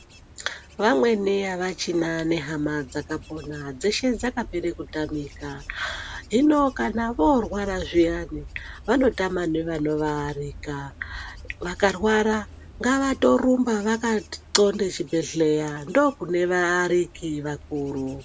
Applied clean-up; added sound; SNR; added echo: none; Wind / Bird / Insect; 18 dB; none.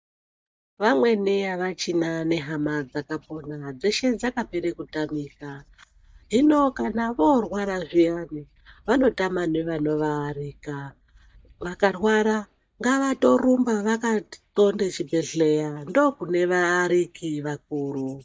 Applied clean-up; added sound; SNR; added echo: neural mask model DeepFilterNet 3.